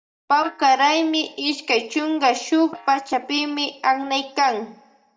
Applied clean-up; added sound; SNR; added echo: neural mask model DeepFilterNet 3.